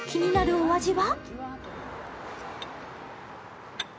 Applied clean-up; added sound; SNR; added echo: none; none; none; none.